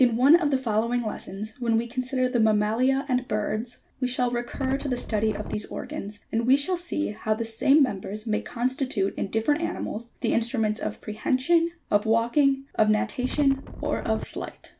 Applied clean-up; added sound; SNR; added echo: none; Wind; 10 dB; none.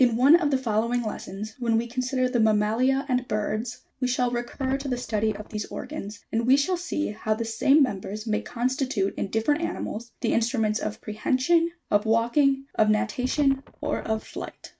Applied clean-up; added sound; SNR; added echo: neural mask model RNNoise.